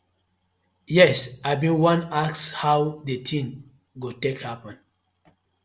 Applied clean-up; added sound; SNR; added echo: none; none; none; none.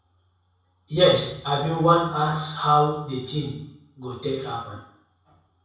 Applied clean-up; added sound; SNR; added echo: none; none; none; reverberation time 0.7 s.